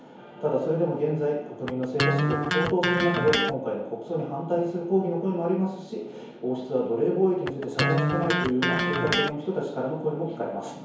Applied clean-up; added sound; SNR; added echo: none; Electric guitar; 1 dB; reverberation time 1.0 s.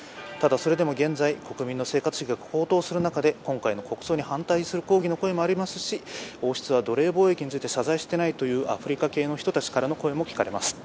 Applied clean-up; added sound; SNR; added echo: none; none; none; none.